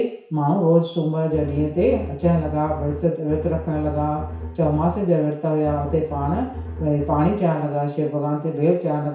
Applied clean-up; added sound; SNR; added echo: none; Bowed string instrument; 10 dB; reverberation time 0.6 s.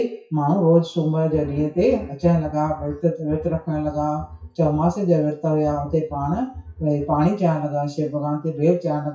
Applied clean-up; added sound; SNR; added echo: classical method WPE with log-MMSE.